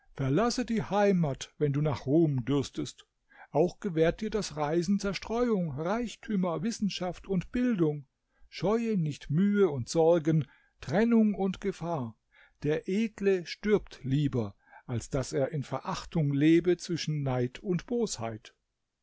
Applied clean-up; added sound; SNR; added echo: none; none; none; none.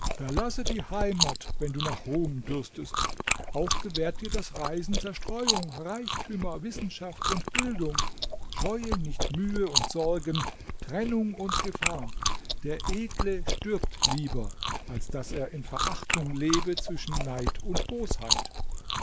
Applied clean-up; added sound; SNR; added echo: neural mask model Resemble Enhance denoiser.